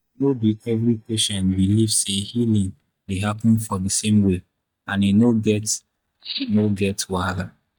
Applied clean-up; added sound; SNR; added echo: neural mask model DeepFilterNet 3.